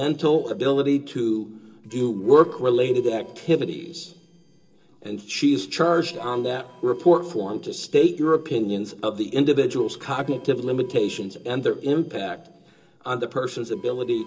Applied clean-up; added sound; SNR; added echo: neural separator model SepFormer DNS4.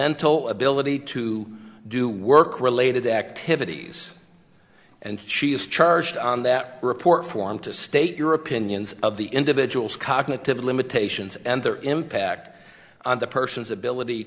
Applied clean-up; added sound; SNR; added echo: none; none; none; none.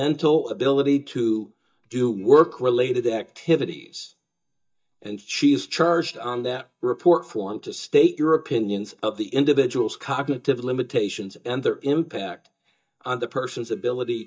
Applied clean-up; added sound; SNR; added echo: neural mask model DeepFilterNet 3.